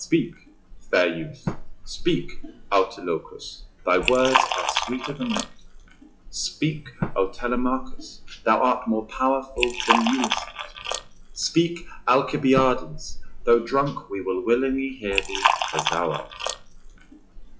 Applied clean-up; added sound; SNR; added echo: classical method WPE with log-MMSE.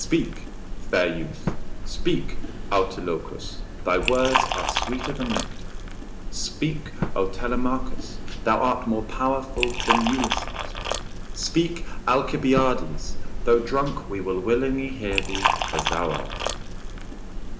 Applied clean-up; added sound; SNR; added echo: none; Liquid; 1 dB; reverberation time 2.1 s.